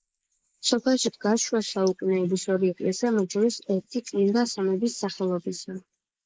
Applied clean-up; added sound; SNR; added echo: neural mask model Resemble Enhance denoiser.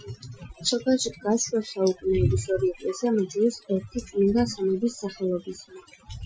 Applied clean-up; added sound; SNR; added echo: classical method Wiener filter.